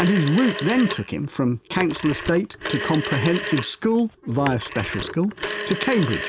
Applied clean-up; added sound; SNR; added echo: none; Telephone; 7 dB; none.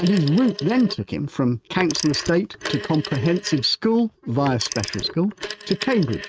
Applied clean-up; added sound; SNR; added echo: neural mask model RNNoise.